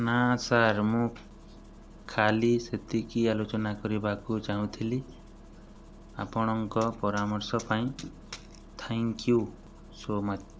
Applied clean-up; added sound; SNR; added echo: none; Engine starting; 19 dB; none.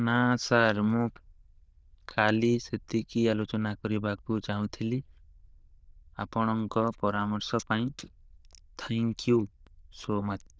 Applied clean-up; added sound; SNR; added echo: neural diffusion model UNIVERSE++.